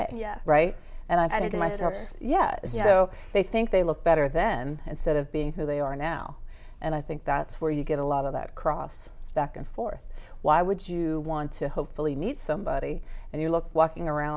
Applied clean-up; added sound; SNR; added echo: none; none; none; none.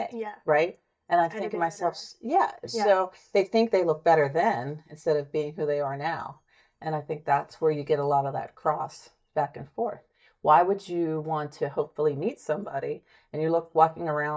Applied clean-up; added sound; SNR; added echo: neural mask model DeepFilterNet 3.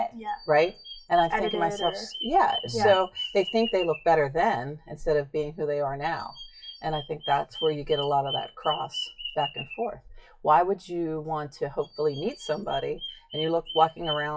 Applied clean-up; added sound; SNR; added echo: classical method WPE with log-MMSE.